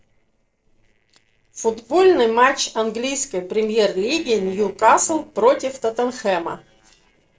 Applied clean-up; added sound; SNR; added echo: neural separator model SepFormer DNS4.